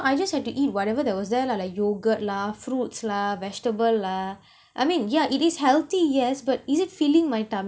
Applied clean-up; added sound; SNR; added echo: none; none; none; none.